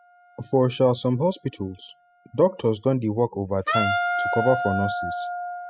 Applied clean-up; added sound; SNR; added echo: classical method spectral subtraction.